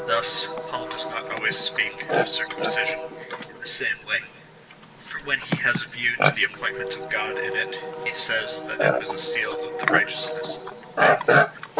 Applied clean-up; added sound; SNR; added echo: none; Livestock, farm animals, working animals; -2 dB; reverberation time 1.8 s.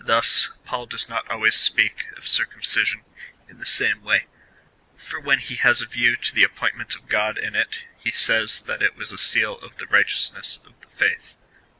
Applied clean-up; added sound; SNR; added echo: none; none; none; none.